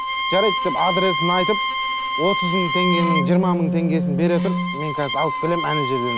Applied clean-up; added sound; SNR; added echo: none; Wind instrument, woodwind instrument + Bowed string instrument; -1 dB; none.